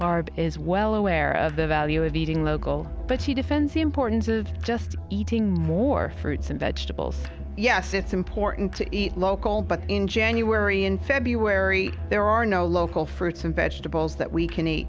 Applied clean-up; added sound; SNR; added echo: none; Musical instrument; 16 dB; none.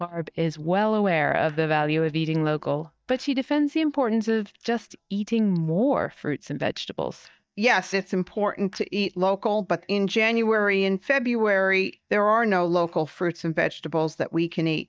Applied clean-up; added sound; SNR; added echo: neural mask model DeepFilterNet 3.